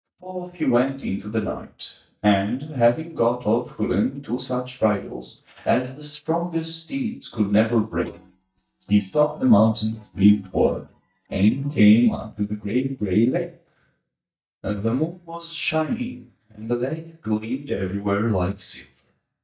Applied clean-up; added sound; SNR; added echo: neural mask model DeepFilterNet 3.